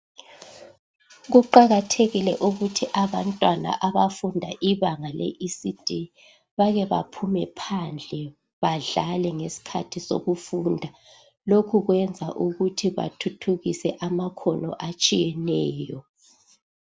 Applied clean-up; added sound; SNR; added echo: none; none; none; none.